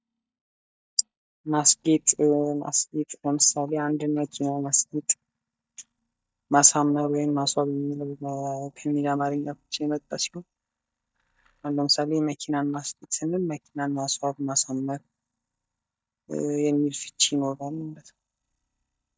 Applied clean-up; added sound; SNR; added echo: neural mask model DeepFilterNet 3.